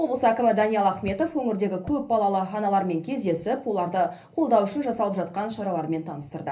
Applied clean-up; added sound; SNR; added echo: none; Thump, thud; 18 dB; reverberation time 0.3 s.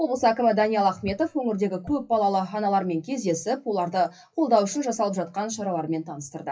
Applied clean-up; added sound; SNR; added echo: classical method WPE with log-MMSE.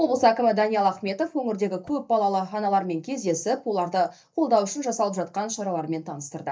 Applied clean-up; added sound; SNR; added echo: neural mask model DeepFilterNet 3.